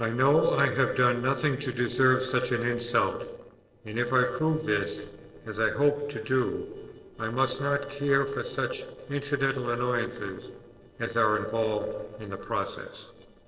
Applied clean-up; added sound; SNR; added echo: neural separator model SepFormer DNS4.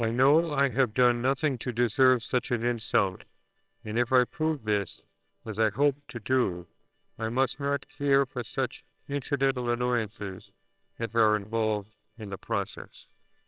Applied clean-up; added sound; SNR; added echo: neural separator model SepFormer WHAMR!.